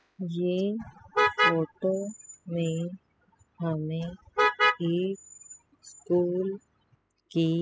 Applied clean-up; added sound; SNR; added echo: classical method spectral subtraction.